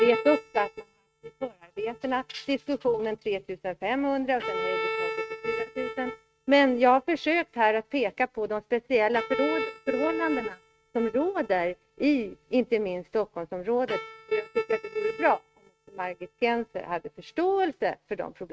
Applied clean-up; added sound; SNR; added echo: neural mask model RNNoise.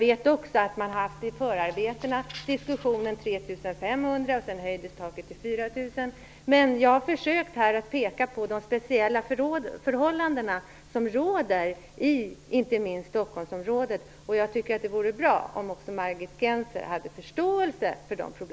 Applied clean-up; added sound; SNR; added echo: none; none; none; none.